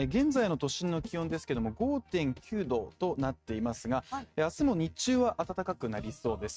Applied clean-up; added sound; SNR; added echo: neural mask model RNNoise.